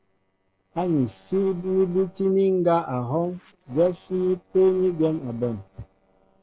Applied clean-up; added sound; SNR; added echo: neural separator model SepFormer DNS4.